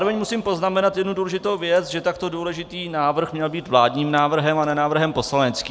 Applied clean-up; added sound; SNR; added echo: none; none; none; none.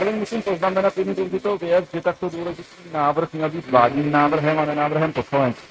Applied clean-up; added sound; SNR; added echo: neural mask model RNNoise.